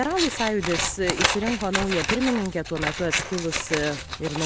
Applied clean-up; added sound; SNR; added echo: none; Scissors; 2 dB; none.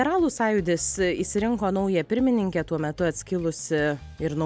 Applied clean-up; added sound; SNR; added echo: none; none; none; none.